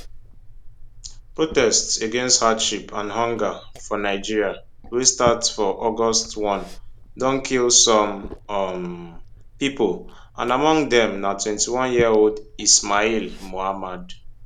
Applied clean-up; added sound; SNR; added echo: none; Liquid; 16 dB; none.